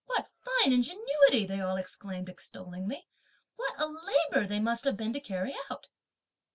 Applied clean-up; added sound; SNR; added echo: none; none; none; none.